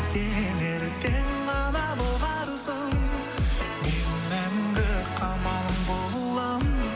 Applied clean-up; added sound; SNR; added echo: none; none; none; none.